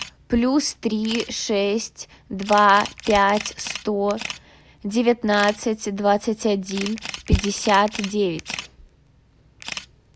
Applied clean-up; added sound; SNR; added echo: none; Camera; 14 dB; none.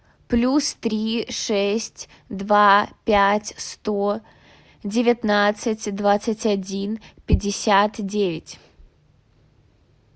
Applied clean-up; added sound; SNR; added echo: none; none; none; none.